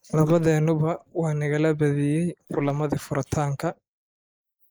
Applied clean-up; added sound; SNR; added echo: neural mask model Resemble Enhance denoiser.